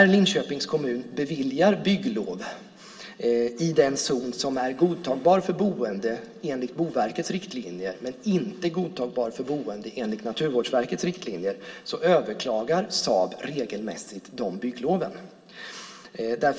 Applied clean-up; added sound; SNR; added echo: none; none; none; reverberation time 2.2 s.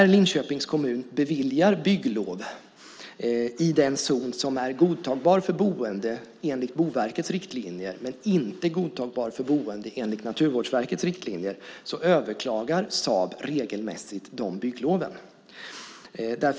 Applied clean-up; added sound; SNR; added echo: none; none; none; none.